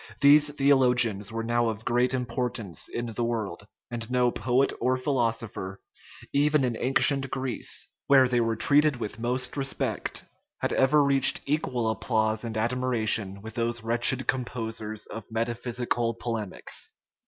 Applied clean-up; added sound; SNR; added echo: none; none; none; none.